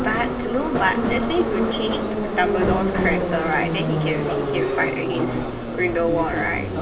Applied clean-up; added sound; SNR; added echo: none; Subway, metro, underground; -1 dB; reverberation time 0.4 s.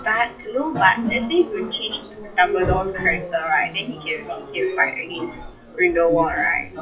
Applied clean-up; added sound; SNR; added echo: classical method WPE with log-MMSE.